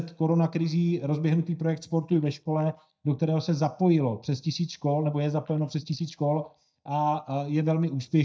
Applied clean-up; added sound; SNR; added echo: neural mask model DeepFilterNet 3.